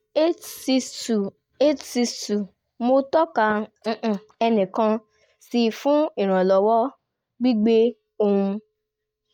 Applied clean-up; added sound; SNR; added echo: neural mask model DeepFilterNet 3.